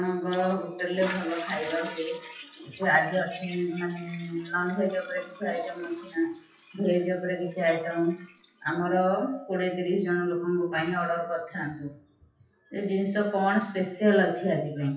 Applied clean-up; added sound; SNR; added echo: classical method WPE with log-MMSE.